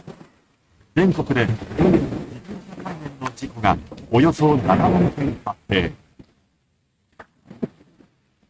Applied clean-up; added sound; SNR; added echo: neural mask model RNNoise.